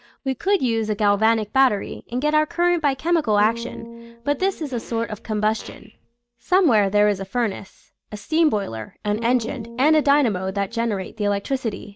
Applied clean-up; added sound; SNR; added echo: neural mask model DeepFilterNet 3.